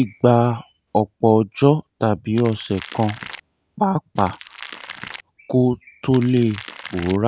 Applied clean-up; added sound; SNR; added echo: none; Crackle; 17 dB; none.